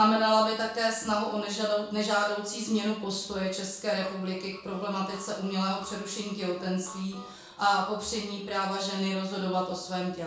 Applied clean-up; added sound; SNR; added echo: none; Harmonica; 19 dB; reverberation time 0.5 s.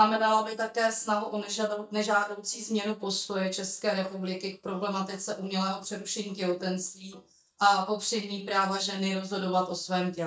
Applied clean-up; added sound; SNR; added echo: neural mask model DeepFilterNet 3.